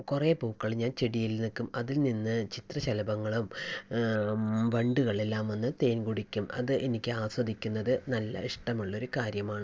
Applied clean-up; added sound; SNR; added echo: neural separator model SepFormer DNS4.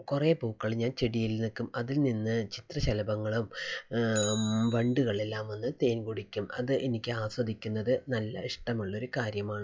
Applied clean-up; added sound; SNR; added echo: classical method log-MMSE.